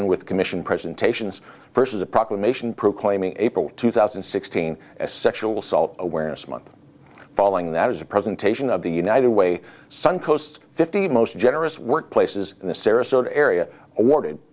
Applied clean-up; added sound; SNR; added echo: none; none; none; none.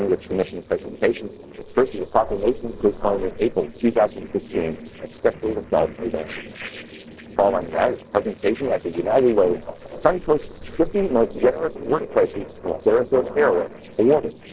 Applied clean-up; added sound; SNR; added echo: neural separator model SepFormer DNS4.